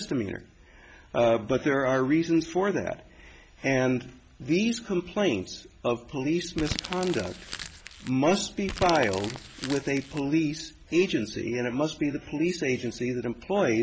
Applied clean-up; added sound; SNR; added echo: none; Crumpling, crinkling; 11 dB; none.